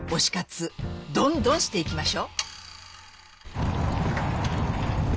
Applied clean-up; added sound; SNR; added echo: none; Sawing; 15 dB; none.